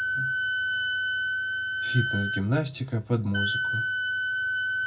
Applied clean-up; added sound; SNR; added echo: none; Wind instrument, woodwind instrument; -3 dB; reverberation time 0.4 s.